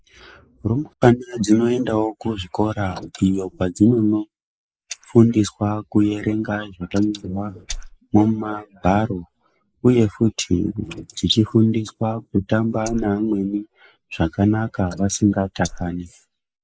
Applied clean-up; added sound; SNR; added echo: neural mask model Resemble Enhance denoiser.